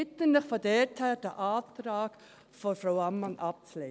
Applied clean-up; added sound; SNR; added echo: none; none; none; none.